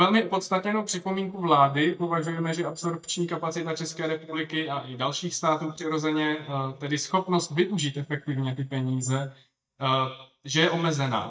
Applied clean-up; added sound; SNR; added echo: neural mask model DeepFilterNet 3.